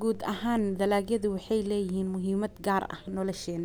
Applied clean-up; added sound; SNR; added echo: none; none; none; none.